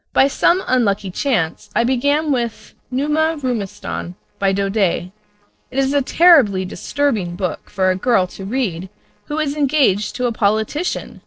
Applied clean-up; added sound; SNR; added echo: neural separator model SepFormer DNS4.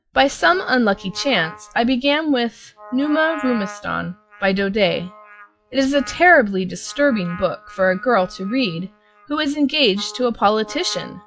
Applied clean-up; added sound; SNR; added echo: classical method log-MMSE.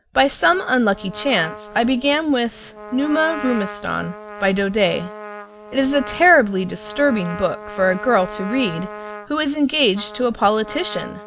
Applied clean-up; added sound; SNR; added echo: none; Trumpet; 14 dB; none.